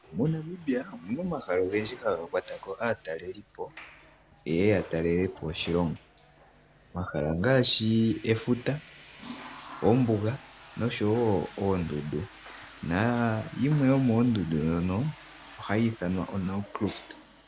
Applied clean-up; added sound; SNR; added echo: none; Toilet flush / Water; 20 dB; none.